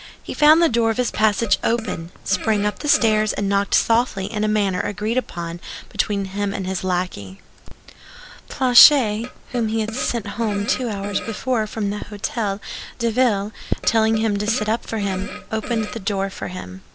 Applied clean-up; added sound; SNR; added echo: none; Fart; 14 dB; none.